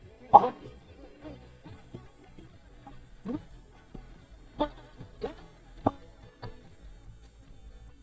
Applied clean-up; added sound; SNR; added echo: neural mask model DeepFilterNet 3.